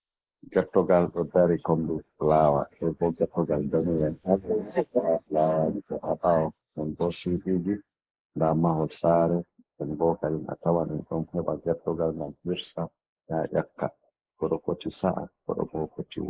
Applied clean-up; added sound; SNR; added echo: neural mask model Resemble Enhance denoiser.